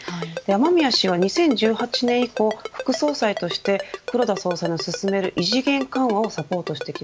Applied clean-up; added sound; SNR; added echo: none; Ringtone; 12 dB; none.